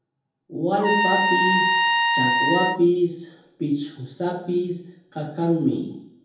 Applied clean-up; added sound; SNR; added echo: none; Trumpet; -3 dB; reverberation time 0.7 s.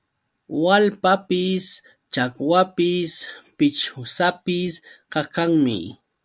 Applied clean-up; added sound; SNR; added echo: none; none; none; none.